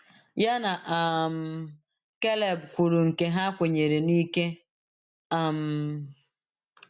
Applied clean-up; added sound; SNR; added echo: none; none; none; none.